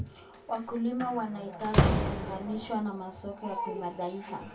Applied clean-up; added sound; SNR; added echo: none; Slam; -1 dB; reverberation time 0.2 s.